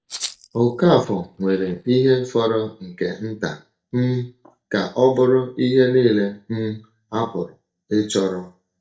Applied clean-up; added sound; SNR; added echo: neural mask model DeepFilterNet 3.